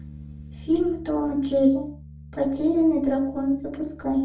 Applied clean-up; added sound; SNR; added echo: none; Bass guitar; 18 dB; reverberation time 0.4 s.